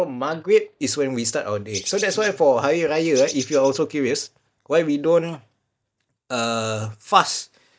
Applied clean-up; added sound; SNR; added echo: neural mask model DeepFilterNet 3.